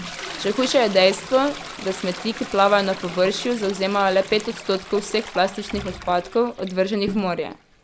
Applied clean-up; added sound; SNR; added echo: none; Toilet flush; 13 dB; none.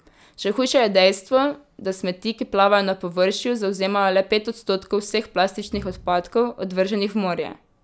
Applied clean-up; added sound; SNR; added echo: none; none; none; none.